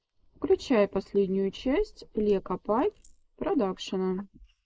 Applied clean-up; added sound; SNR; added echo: neural mask model Resemble Enhance denoiser.